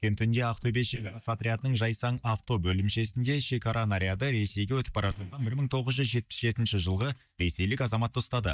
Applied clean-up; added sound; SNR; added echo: neural mask model DeepFilterNet 3.